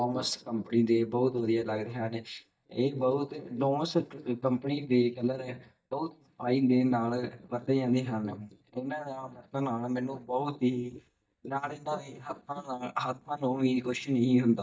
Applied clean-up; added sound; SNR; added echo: neural mask model DeepFilterNet 3.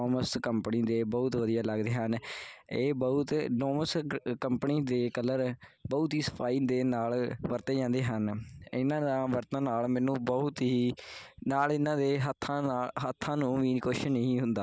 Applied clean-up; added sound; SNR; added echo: none; none; none; none.